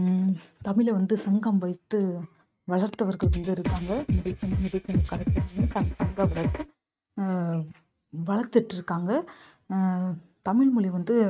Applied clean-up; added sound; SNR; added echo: neural mask model RNNoise.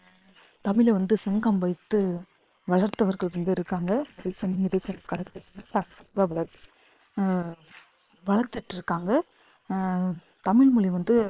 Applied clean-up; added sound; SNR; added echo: neural separator model SepFormer WHAM!.